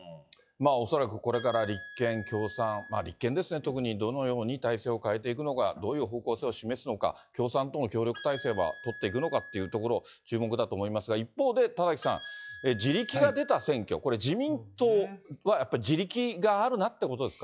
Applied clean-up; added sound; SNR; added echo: classical method log-MMSE.